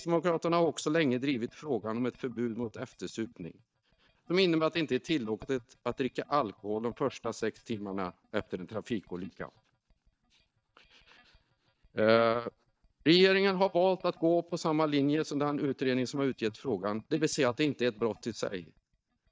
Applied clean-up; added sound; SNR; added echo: neural mask model DeepFilterNet 3.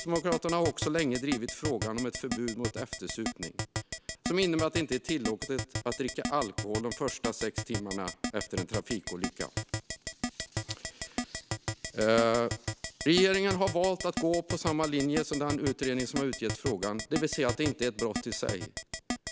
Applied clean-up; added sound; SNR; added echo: none; Keyboard (musical); 6 dB; none.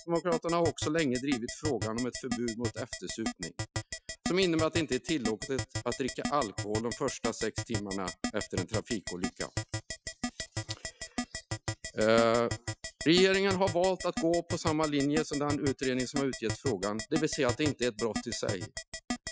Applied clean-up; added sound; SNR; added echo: classical method Wiener filter.